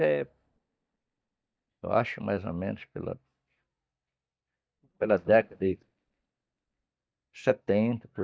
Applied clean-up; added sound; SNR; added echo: neural mask model DeepFilterNet 3.